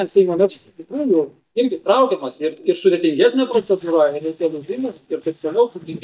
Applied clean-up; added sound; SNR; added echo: neural mask model DeepFilterNet 3.